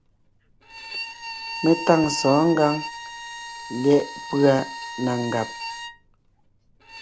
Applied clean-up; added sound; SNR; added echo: none; Bowed string instrument; 11 dB; none.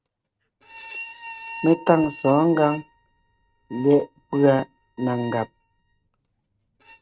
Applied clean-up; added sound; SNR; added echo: neural mask model RNNoise.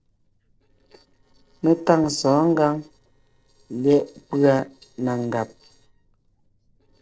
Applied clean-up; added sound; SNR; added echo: neural separator model SepFormer DNS4.